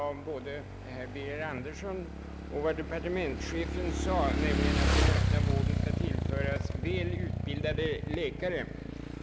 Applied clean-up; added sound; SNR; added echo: none; Motorcycle / Engine; -4 dB; none.